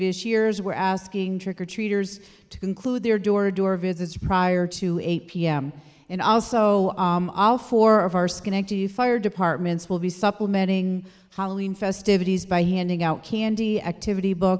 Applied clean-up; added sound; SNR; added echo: neural mask model Resemble Enhance denoiser.